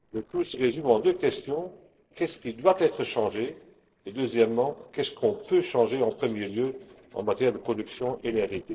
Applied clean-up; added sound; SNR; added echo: neural separator model SepFormer DNS4.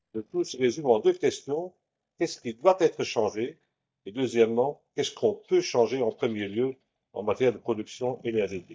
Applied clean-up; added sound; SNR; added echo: neural mask model DeepFilterNet 3.